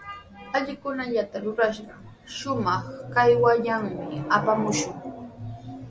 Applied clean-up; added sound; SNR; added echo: none; none; none; none.